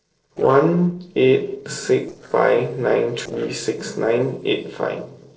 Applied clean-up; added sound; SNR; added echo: neural separator model SepFormer DNS4.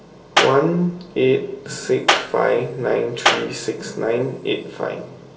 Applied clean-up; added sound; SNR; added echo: none; Clapping; 2 dB; reverberation time 2.8 s.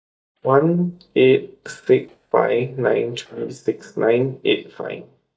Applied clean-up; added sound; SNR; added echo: neural mask model DeepFilterNet 3.